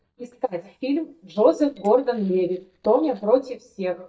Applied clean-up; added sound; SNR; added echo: neural mask model DeepFilterNet 3.